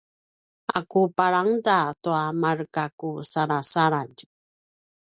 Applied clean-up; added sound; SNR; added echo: none; none; none; none.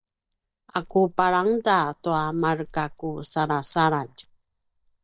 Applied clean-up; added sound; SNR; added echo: neural mask model DeepFilterNet 3.